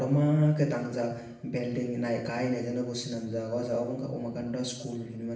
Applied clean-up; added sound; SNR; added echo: none; none; none; reverberation time 0.8 s.